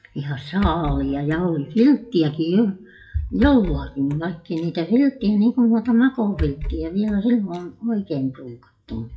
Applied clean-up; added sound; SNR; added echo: classical method WPE with log-MMSE.